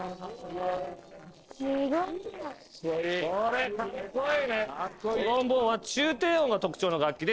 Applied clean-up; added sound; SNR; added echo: neural separator model SepFormer DNS4.